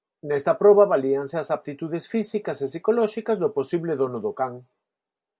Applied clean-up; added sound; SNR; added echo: none; none; none; none.